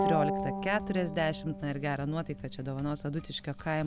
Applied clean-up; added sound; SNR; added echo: none; Bowed string instrument; 4 dB; none.